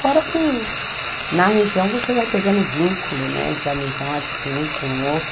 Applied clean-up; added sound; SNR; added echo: none; Frying (food); 2 dB; none.